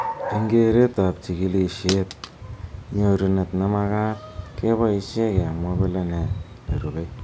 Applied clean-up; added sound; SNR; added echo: none; Dog; 8 dB; none.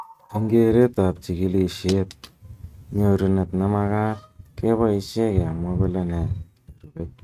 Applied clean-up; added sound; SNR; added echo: neural mask model RNNoise.